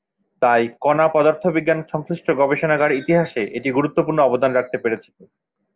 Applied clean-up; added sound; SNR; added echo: none; none; none; none.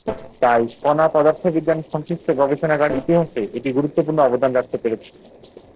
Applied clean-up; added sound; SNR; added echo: neural separator model SepFormer DNS4.